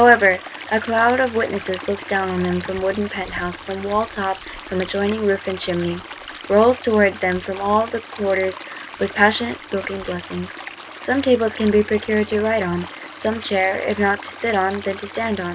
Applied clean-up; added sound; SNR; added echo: none; Stream; 15 dB; none.